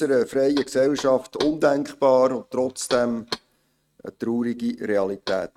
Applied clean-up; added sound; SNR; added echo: neural mask model RNNoise.